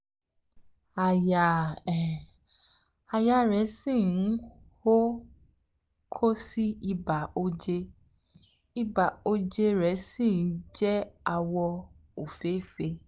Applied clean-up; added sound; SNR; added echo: none; none; none; none.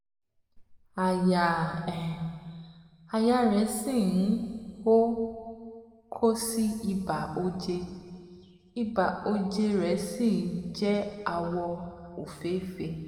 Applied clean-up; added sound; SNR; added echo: none; none; none; reverberation time 1.9 s.